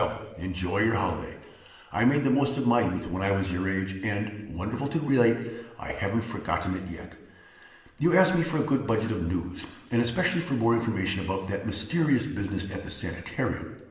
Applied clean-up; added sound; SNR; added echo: none; none; none; reverberation time 1.0 s.